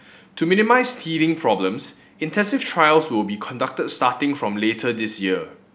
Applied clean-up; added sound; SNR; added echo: none; none; none; none.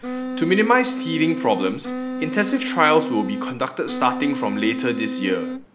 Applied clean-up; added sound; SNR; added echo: none; Wind instrument, woodwind instrument; 6 dB; none.